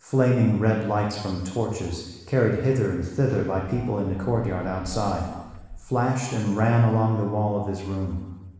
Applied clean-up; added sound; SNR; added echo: none; Fireworks; 17 dB; reverberation time 1.2 s.